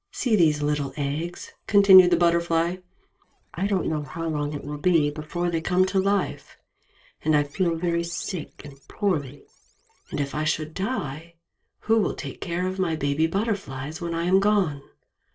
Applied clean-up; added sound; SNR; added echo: neural separator model SepFormer DNS4.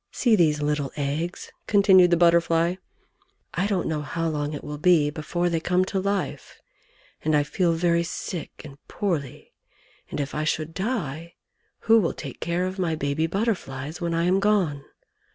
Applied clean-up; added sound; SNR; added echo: none; none; none; none.